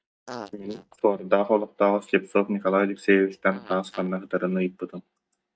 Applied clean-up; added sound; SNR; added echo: neural mask model DeepFilterNet 3.